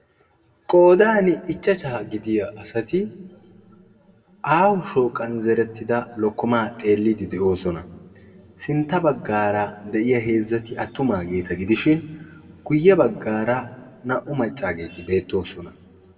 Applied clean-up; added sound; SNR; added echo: none; none; none; reverberation time 1.2 s.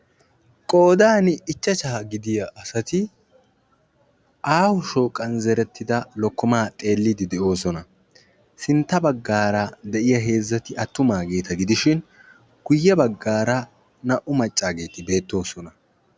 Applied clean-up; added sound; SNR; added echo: none; none; none; none.